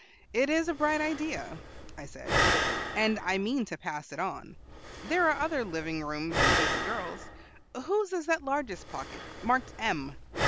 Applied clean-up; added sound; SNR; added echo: none; Breathing; 2 dB; none.